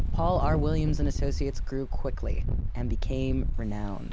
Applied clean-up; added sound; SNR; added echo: none; Engine; -4 dB; none.